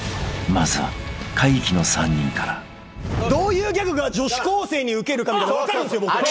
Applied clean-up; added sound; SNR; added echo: none; none; none; none.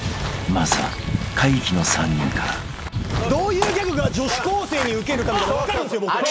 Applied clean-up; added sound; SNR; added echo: none; Walk, footsteps / Bird vocalization, bird call, bird song; 5 dB; none.